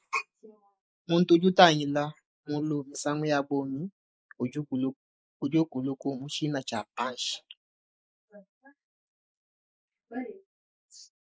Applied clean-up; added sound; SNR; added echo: neural mask model Resemble Enhance denoiser.